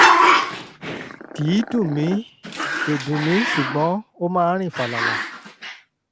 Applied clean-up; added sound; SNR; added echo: none; Growling; -2 dB; none.